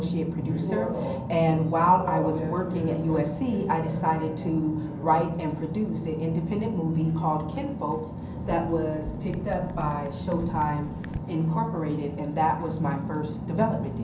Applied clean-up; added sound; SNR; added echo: none; Chatter / Chirp, tweet / Car passing by / Typing; 16 dB; reverberation time 0.6 s.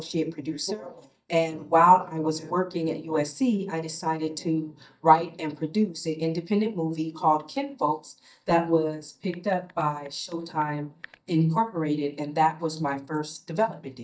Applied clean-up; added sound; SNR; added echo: neural mask model DeepFilterNet 3.